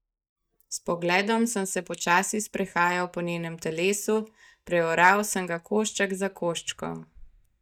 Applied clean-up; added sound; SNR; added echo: neural mask model DeepFilterNet 3.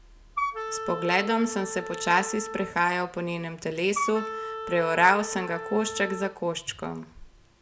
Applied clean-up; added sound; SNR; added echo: none; Wind instrument, woodwind instrument; 7 dB; none.